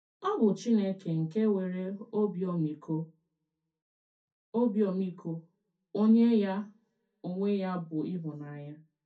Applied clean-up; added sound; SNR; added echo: none; none; none; reverberation time 0.3 s.